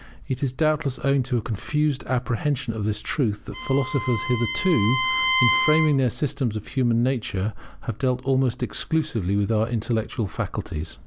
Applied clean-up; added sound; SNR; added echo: none; Bowed string instrument; 2 dB; none.